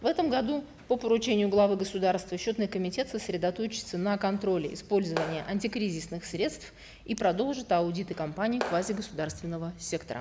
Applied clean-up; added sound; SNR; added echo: none; Clapping; 10 dB; none.